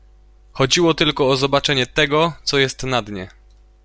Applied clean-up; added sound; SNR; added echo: none; none; none; none.